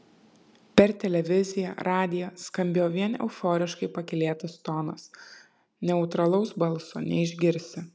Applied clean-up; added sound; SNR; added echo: none; none; none; none.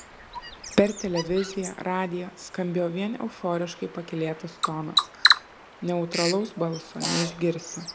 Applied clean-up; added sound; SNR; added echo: none; Bird vocalization, bird call, bird song; 2 dB; none.